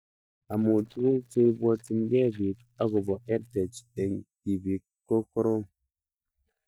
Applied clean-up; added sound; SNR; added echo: neural mask model DeepFilterNet 3.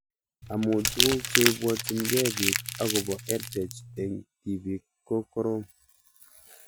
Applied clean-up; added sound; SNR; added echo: none; Crumpling, crinkling; -1 dB; none.